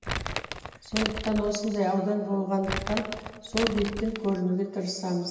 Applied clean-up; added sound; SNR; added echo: none; Crumpling, crinkling; 5 dB; reverberation time 1.3 s.